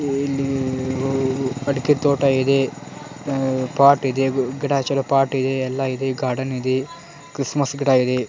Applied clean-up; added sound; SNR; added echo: none; none; none; none.